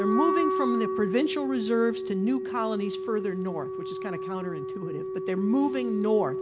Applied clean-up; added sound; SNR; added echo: none; Wind instrument, woodwind instrument; 3 dB; none.